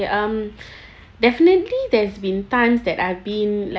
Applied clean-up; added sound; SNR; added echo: none; none; none; none.